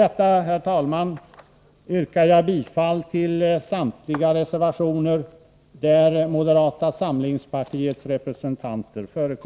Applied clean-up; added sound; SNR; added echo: none; none; none; none.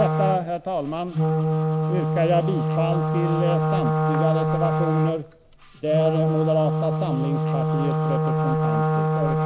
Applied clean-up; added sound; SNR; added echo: none; Wind instrument, woodwind instrument; -4 dB; none.